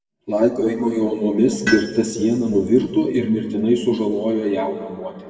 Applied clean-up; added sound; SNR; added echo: none; Tools; 13 dB; reverberation time 2.0 s.